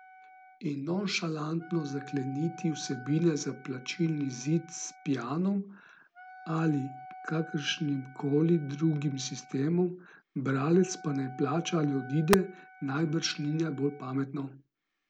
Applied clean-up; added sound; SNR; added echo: none; Wind instrument, woodwind instrument; 19 dB; none.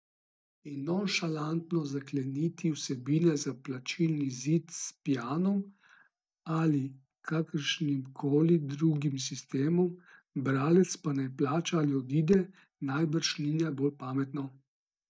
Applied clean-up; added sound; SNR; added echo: neural mask model DeepFilterNet 3.